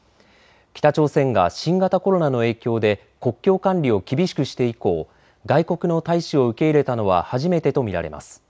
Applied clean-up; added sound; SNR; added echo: none; none; none; none.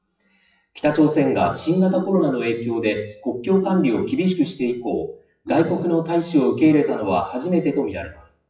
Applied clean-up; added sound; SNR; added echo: classical method WPE with log-MMSE.